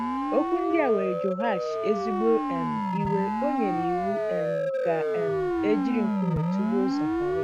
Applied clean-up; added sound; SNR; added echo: none; Siren; -2 dB; none.